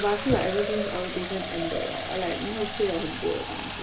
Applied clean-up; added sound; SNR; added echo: none; Fill (with liquid); 3 dB; none.